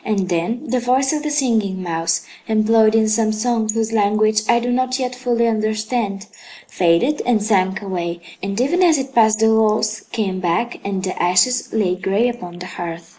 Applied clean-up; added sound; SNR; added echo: neural mask model Resemble Enhance denoiser.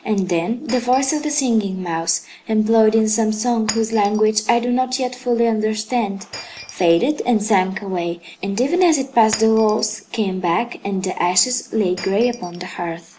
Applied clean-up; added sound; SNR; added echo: none; Shatter; 20 dB; none.